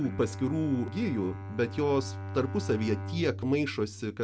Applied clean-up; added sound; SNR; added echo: none; Bowed string instrument; 8 dB; none.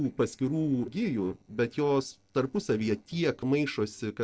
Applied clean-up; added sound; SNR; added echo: neural separator model SepFormer DNS4.